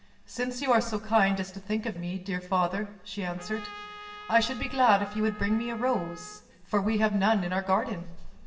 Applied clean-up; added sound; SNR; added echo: none; Trumpet; 16 dB; reverberation time 0.9 s.